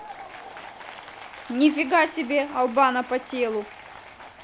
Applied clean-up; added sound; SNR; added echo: none; Applause / Crowd; 16 dB; none.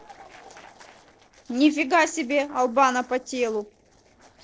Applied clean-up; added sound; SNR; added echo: neural separator model SepFormer DNS4.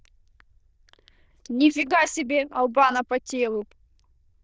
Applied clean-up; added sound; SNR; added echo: neural diffusion model UNIVERSE++.